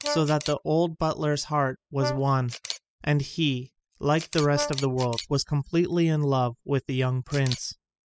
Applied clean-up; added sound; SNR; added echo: classical method spectral subtraction.